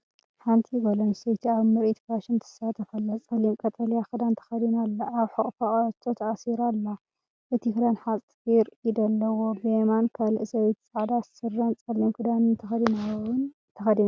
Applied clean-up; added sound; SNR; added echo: none; none; none; none.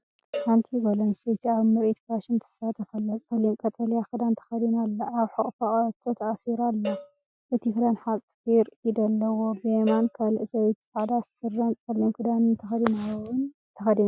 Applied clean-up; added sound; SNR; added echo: classical method Wiener filter.